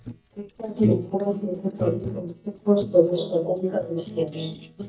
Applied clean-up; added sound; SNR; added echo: neural mask model DeepFilterNet 3.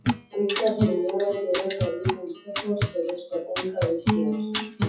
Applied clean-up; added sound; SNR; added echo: classical method WPE with log-MMSE.